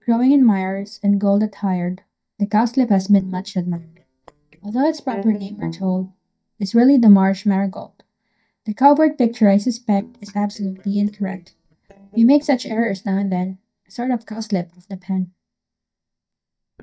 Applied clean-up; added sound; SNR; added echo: neural mask model DeepFilterNet 3.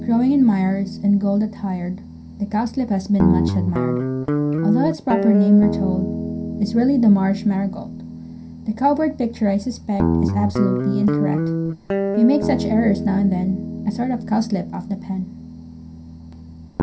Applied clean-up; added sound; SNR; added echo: none; Guitar; 4 dB; reverberation time 0.3 s.